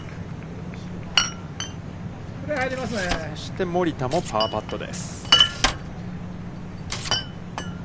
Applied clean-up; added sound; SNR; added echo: none; Glass; -1 dB; none.